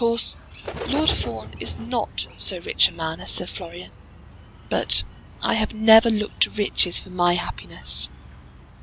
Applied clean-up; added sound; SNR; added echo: none; Bird; 14 dB; none.